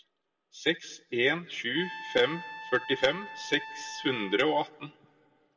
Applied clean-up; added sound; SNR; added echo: none; Trumpet; 12 dB; reverberation time 1.0 s.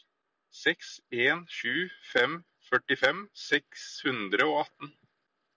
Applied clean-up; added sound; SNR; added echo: none; none; none; none.